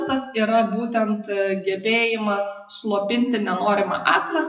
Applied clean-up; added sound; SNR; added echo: classical method WPE with log-MMSE.